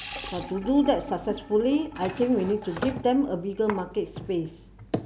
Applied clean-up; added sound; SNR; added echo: none; Sink (filling or washing) / Water tap, faucet; 11 dB; none.